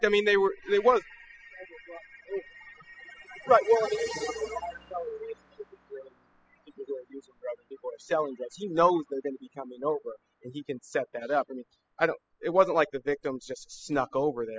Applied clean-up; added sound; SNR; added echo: classical method spectral subtraction.